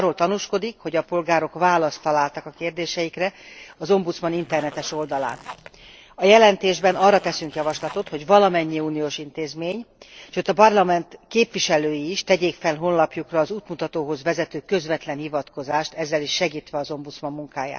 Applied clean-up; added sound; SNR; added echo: neural separator model SepFormer DNS4.